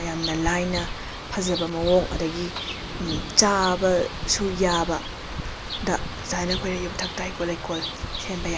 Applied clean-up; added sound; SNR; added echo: none; Bird; 9 dB; none.